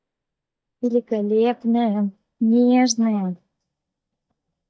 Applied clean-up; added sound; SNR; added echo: neural mask model DeepFilterNet 3.